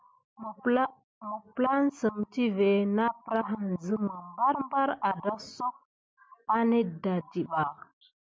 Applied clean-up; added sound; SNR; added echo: none; none; none; none.